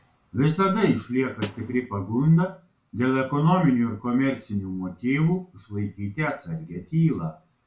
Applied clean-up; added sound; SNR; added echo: none; Snare drum; 10 dB; reverberation time 0.3 s.